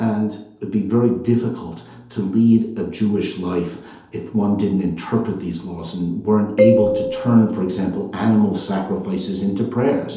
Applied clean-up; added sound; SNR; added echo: none; Marimba, xylophone; 2 dB; reverberation time 2.2 s.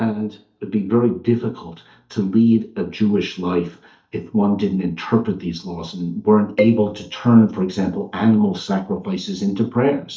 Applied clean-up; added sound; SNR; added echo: neural mask model DeepFilterNet 3.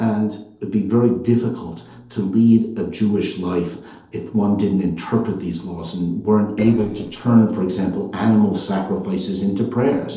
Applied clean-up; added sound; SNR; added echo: neural separator model SepFormer DNS4.